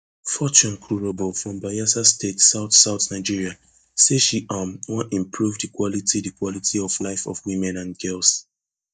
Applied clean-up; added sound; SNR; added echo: neural mask model DeepFilterNet 3.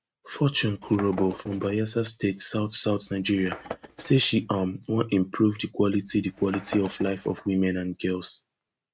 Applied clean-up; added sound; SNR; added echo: neural mask model RNNoise.